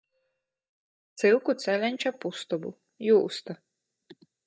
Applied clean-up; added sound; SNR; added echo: neural mask model DeepFilterNet 3.